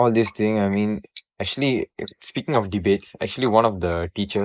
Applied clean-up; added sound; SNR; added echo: neural mask model Resemble Enhance denoiser.